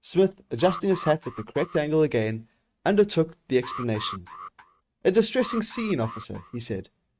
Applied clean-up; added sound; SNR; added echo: neural mask model RNNoise.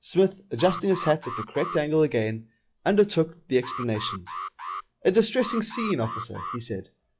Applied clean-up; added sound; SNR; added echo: classical method log-MMSE.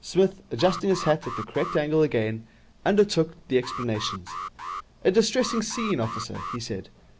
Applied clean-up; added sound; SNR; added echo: none; Alarm; 11 dB; none.